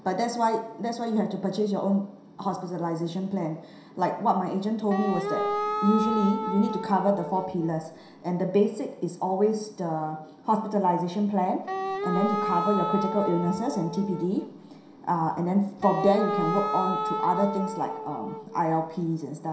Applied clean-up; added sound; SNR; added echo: none; Wind instrument, woodwind instrument; 4 dB; reverberation time 0.7 s.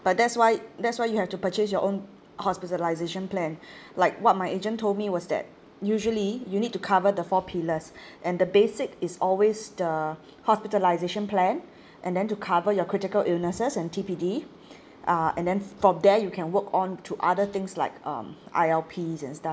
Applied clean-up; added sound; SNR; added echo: none; none; none; none.